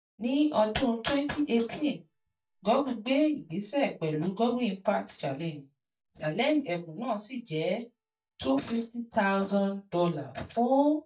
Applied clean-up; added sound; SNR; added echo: neural mask model DeepFilterNet 3.